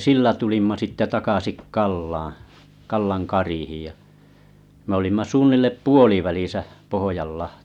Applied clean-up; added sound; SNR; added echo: none; none; none; none.